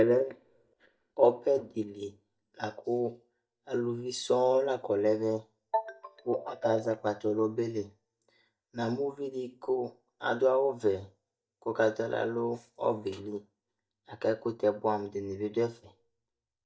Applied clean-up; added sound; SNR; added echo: neural mask model DeepFilterNet 3.